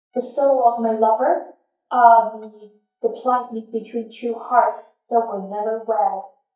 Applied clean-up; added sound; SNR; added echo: neural mask model DeepFilterNet 3.